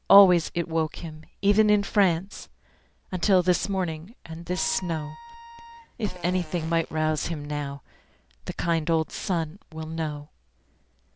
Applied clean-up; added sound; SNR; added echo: none; Fart + Wind instrument, woodwind instrument; 19 dB; none.